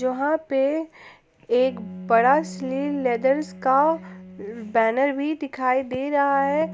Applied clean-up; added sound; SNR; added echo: none; Bowed string instrument; 18 dB; none.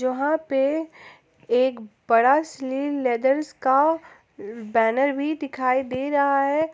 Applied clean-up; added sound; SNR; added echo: none; none; none; none.